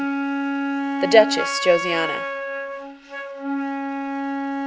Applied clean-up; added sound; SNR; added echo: none; Wind instrument, woodwind instrument; 1 dB; none.